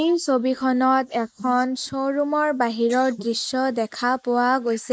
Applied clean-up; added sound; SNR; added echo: neural mask model Resemble Enhance denoiser.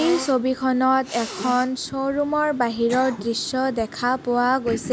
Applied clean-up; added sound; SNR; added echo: none; Cough; 14 dB; none.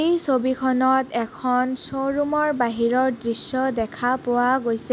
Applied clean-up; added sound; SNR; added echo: none; none; none; none.